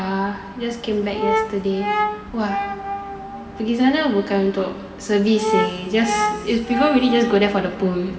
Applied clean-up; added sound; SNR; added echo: none; Brass instrument; 6 dB; reverberation time 2.1 s.